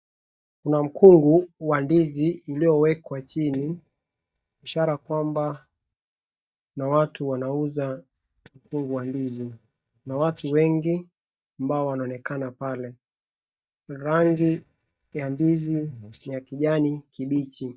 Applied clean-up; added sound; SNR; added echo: neural mask model DeepFilterNet 3.